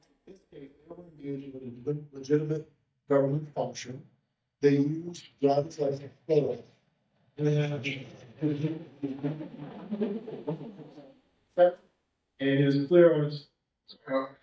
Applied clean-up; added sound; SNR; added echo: neural mask model DeepFilterNet 3.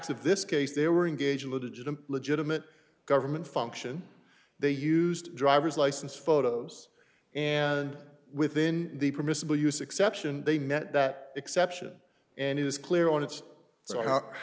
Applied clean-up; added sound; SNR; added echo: none; none; none; none.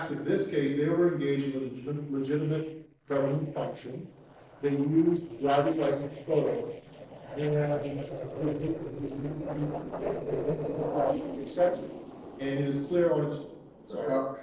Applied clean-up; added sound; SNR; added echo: neural separator model SepFormer DNS4.